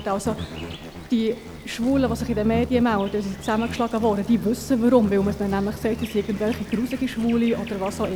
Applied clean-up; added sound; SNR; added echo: none; Insect; 11 dB; none.